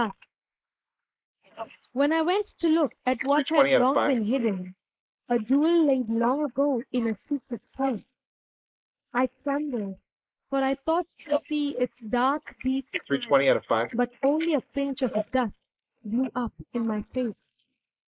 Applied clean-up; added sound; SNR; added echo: neural mask model Resemble Enhance denoiser.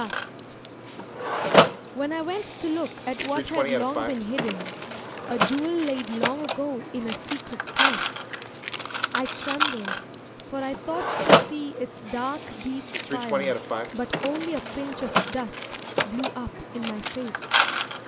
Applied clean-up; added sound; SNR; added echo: none; Mechanisms; -4 dB; none.